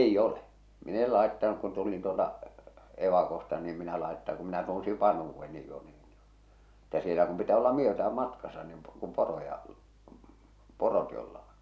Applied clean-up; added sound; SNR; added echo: none; none; none; none.